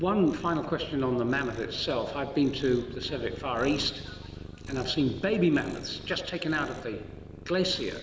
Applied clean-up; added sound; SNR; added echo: none; Cat; 14 dB; reverberation time 3.0 s.